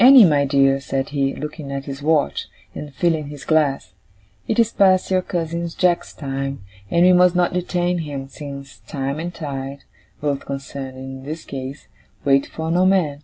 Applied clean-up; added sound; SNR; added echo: none; none; none; none.